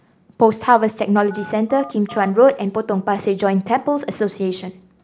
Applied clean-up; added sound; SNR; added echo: none; Telephone; 17 dB; none.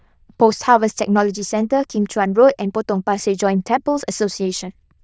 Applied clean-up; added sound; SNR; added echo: neural diffusion model UNIVERSE++.